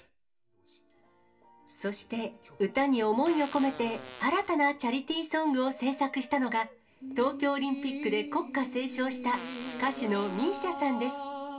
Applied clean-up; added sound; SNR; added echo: none; Fart; 15 dB; reverberation time 0.2 s.